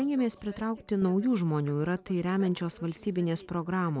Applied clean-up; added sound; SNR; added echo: none; none; none; none.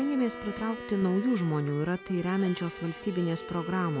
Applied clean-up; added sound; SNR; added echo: none; Bowed string instrument + Bowed string instrument; 12 dB; none.